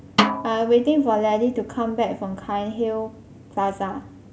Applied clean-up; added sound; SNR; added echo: none; Snare drum; 2 dB; none.